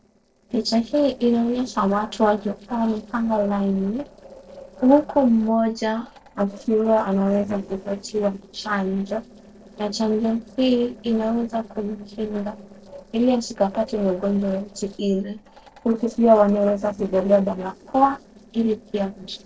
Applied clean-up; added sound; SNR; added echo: neural separator model SepFormer DNS4.